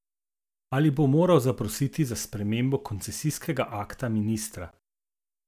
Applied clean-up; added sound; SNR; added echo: none; none; none; none.